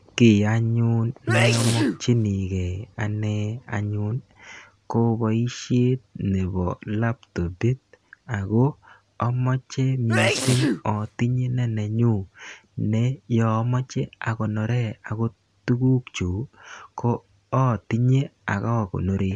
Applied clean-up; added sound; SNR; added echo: none; Sneeze; 2 dB; none.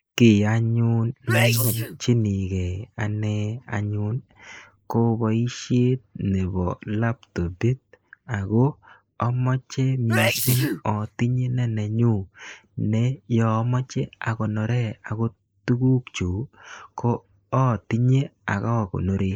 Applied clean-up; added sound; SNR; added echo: neural mask model Resemble Enhance denoiser.